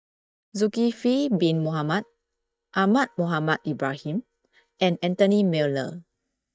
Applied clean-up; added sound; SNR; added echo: neural mask model DeepFilterNet 3.